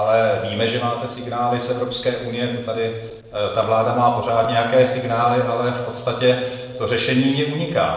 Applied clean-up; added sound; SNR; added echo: neural separator model SepFormer DNS4.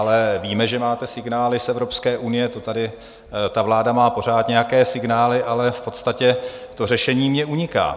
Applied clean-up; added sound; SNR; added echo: none; none; none; none.